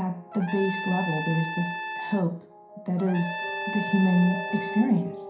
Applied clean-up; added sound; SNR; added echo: none; Trumpet; 8 dB; reverberation time 0.5 s.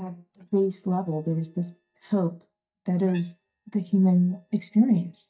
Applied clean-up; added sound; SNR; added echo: neural mask model DeepFilterNet 3.